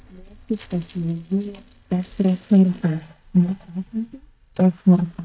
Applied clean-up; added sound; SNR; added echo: neural mask model DeepFilterNet 3.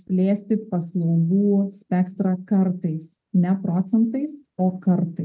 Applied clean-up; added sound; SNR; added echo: none; none; none; none.